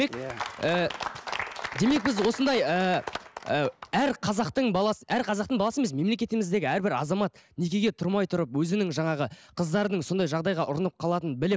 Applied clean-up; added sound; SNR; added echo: none; none; none; none.